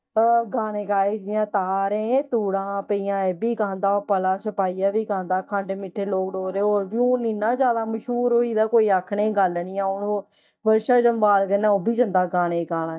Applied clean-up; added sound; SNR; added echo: neural mask model DeepFilterNet 3.